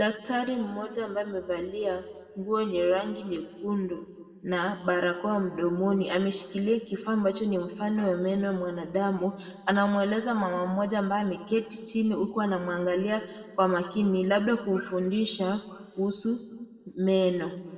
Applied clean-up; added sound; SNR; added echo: none; none; none; reverberation time 1.4 s.